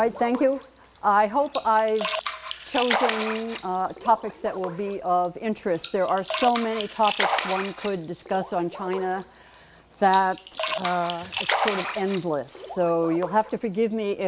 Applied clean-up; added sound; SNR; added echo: none; Splash, splatter; 7 dB; none.